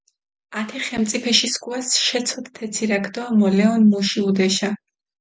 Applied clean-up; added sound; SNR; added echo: none; none; none; none.